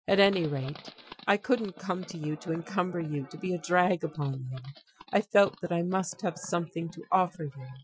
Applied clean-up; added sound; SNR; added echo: classical method Wiener filter.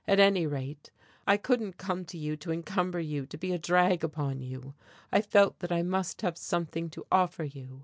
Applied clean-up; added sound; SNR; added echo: none; none; none; none.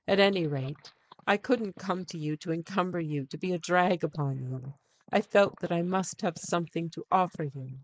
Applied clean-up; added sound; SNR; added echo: neural mask model Resemble Enhance denoiser.